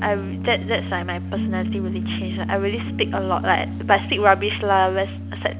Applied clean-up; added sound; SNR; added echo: none; Piano; 5 dB; none.